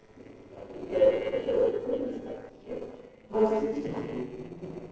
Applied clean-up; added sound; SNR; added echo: neural separator model SepFormer DNS4.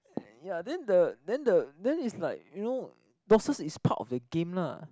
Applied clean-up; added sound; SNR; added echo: none; none; none; none.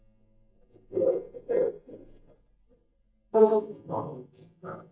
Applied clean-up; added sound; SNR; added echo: neural mask model DeepFilterNet 3.